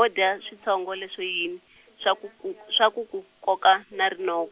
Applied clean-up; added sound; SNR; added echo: none; none; none; none.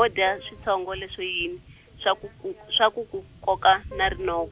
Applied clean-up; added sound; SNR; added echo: none; Keyboard (musical) + Thunder; 18 dB; none.